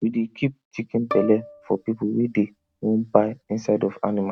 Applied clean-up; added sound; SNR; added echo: neural mask model RNNoise.